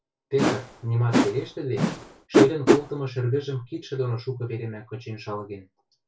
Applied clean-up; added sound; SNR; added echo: none; Whoosh, swoosh, swish; -4 dB; reverberation time 0.2 s.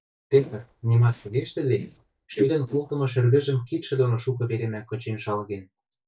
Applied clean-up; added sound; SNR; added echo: neural mask model DeepFilterNet 3.